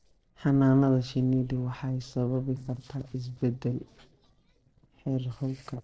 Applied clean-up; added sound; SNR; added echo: neural separator model SepFormer DNS4.